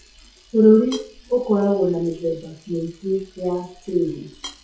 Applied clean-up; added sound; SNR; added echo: classical method WPE with log-MMSE.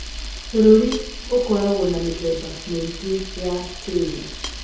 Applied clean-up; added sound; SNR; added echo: none; Camera; 11 dB; reverberation time 0.7 s.